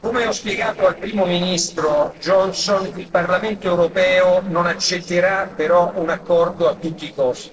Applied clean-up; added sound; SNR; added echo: neural separator model SepFormer DNS4.